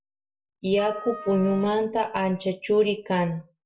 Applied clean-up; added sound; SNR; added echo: none; Wind instrument, woodwind instrument; 15 dB; reverberation time 0.2 s.